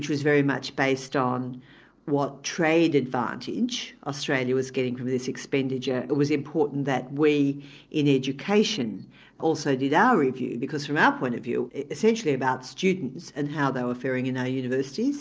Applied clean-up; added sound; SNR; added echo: neural separator model SepFormer DNS4.